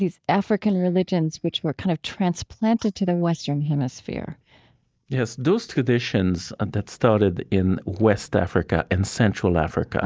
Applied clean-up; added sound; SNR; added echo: neural mask model DeepFilterNet 3.